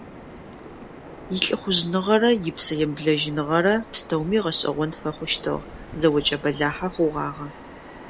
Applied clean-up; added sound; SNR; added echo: none; Bird vocalization, bird call, bird song; 17 dB; none.